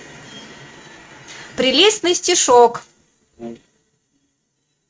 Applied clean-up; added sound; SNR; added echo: neural mask model RNNoise.